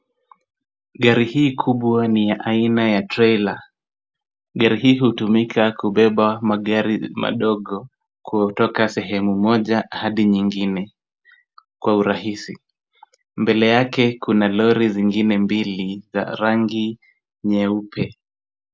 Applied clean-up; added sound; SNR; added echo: none; none; none; none.